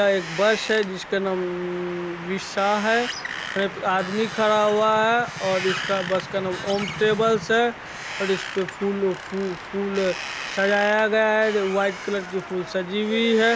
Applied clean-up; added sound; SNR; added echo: none; Wind; 11 dB; none.